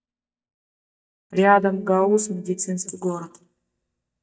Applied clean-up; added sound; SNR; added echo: neural mask model DeepFilterNet 3.